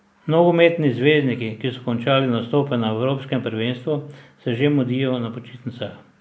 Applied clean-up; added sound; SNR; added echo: none; none; none; none.